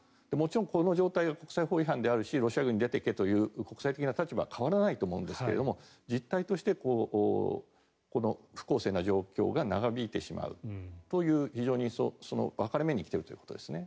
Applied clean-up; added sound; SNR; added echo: none; none; none; none.